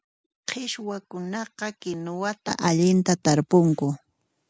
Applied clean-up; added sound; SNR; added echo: none; none; none; none.